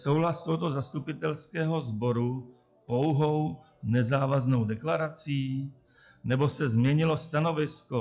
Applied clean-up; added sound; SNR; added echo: classical method log-MMSE.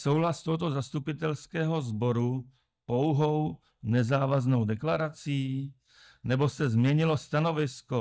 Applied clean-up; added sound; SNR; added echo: neural mask model DeepFilterNet 3.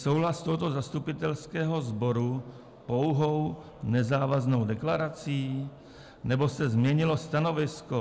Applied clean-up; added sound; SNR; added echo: none; none; none; none.